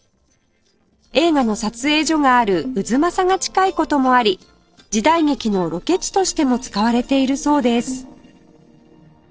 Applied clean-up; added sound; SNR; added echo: neural separator model SepFormer DNS4.